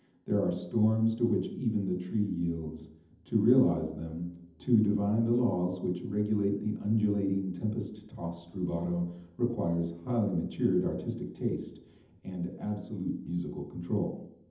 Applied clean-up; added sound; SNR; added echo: none; none; none; reverberation time 0.8 s.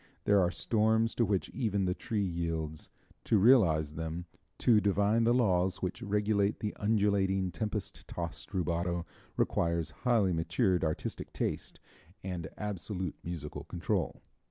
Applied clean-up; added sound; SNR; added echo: none; none; none; none.